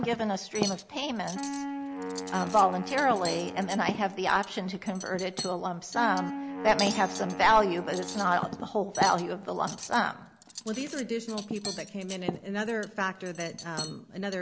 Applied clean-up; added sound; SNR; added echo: none; Wind instrument, woodwind instrument + Cutlery, silverware; 9 dB; none.